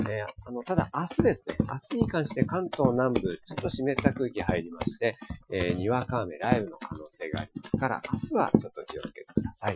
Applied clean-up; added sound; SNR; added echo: classical method Wiener filter.